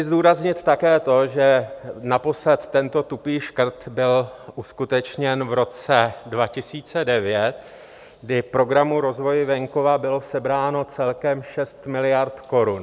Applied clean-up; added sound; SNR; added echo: none; none; none; none.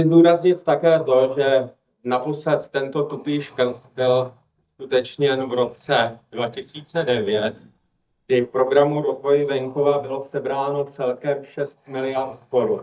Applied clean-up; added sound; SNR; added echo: neural mask model DeepFilterNet 3.